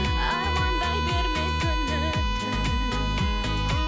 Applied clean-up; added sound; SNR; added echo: none; Bowed string instrument; 5 dB; none.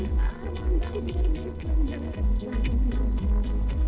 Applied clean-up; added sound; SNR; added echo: neural separator model SepFormer DNS4.